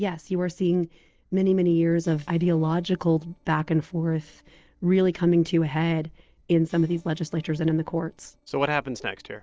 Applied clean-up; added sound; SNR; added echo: neural separator model SepFormer DNS4.